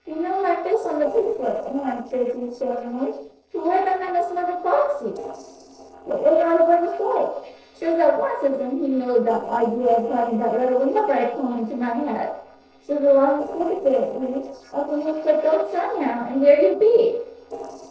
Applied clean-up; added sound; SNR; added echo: neural separator model SepFormer DNS4.